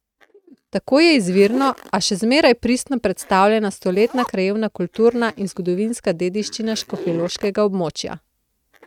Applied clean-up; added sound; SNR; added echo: neural mask model RNNoise.